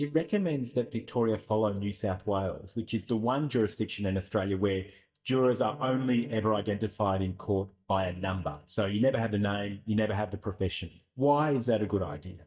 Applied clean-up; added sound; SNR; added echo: neural mask model DeepFilterNet 3.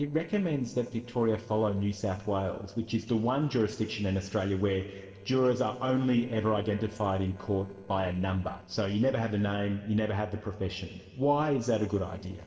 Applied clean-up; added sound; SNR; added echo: neural separator model SepFormer DNS4.